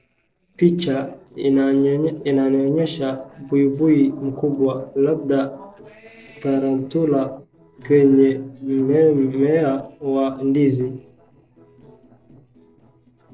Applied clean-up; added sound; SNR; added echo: neural separator model SepFormer DNS4.